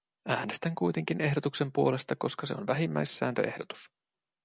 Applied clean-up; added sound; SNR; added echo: none; none; none; none.